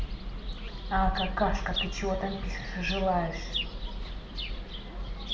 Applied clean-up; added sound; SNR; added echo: none; Chirp, tweet; 9 dB; reverberation time 0.7 s.